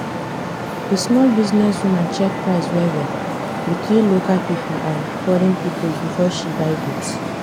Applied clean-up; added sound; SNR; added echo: none; Traffic noise, roadway noise; 5 dB; none.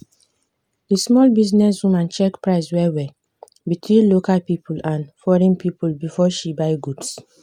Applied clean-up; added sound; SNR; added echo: none; none; none; none.